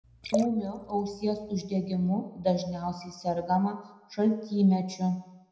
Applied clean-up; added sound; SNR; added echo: none; Liquid; 10 dB; reverberation time 0.7 s.